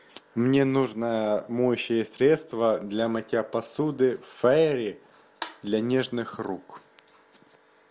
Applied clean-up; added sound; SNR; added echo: none; none; none; none.